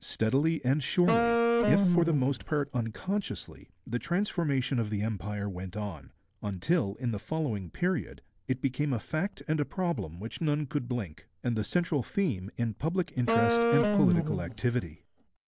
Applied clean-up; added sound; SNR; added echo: none; Wind instrument, woodwind instrument; -2 dB; none.